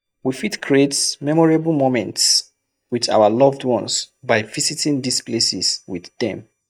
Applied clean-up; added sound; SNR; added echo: neural mask model DeepFilterNet 3.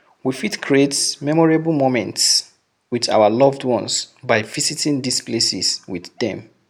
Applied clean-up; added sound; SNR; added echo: none; none; none; none.